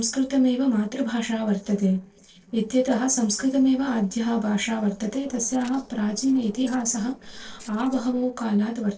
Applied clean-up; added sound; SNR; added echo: neural separator model SepFormer DNS4.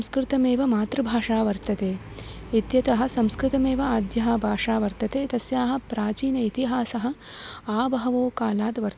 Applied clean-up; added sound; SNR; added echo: none; none; none; none.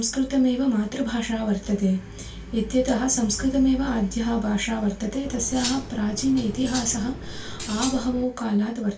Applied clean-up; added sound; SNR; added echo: none; Cutlery, silverware; 9 dB; reverberation time 0.2 s.